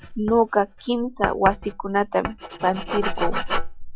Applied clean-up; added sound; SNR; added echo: classical method log-MMSE.